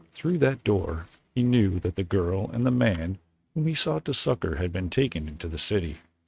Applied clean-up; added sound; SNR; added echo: neural mask model RNNoise.